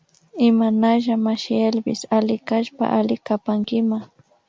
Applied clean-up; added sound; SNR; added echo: none; none; none; none.